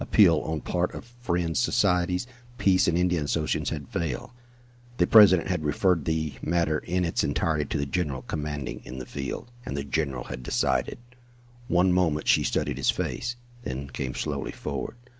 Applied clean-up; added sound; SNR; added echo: none; none; none; none.